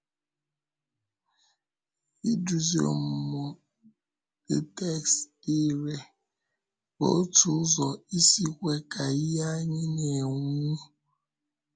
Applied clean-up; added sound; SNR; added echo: none; none; none; none.